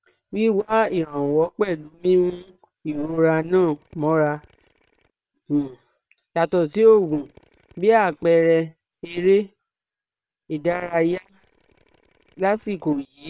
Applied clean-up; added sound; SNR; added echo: neural separator model SepFormer WHAM!.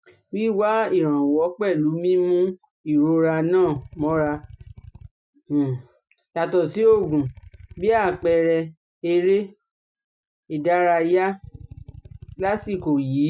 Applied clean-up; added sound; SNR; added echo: classical method Wiener filter.